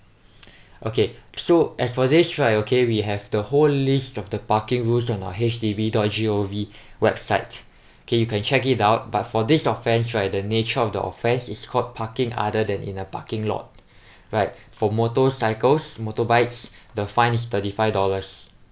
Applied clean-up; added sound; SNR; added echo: none; none; none; none.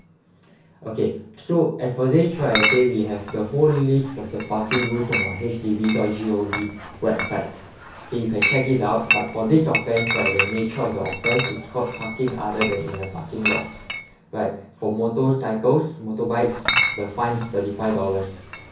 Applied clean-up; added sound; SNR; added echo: none; Chatter / Chink, clink; 6 dB; reverberation time 0.6 s.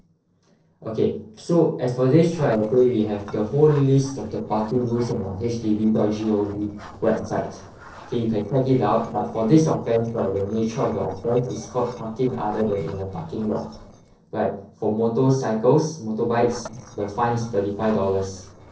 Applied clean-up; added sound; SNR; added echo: neural separator model SepFormer DNS4.